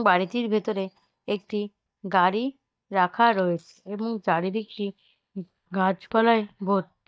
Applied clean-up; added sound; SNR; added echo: neural mask model DeepFilterNet 3.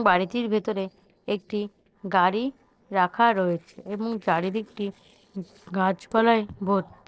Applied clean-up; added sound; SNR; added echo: neural separator model SepFormer DNS4.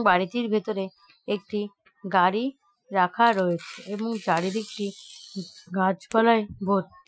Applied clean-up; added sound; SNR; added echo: classical method Wiener filter.